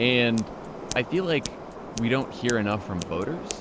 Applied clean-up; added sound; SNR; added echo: none; Scissors + Subway, metro, underground; 10 dB; none.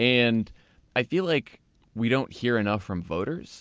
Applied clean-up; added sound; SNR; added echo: none; none; none; none.